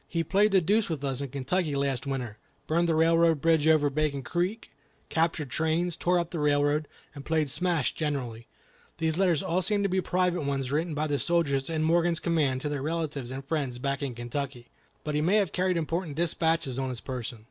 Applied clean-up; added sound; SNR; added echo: none; none; none; none.